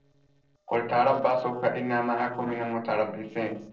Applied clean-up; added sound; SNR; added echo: neural separator model SepFormer DNS4.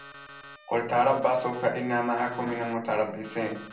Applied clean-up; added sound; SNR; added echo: none; Alarm; 17 dB; reverberation time 0.6 s.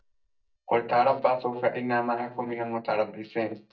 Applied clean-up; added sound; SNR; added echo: neural mask model DeepFilterNet 3.